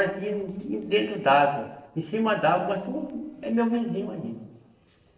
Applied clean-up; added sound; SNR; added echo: neural separator model SepFormer DNS4.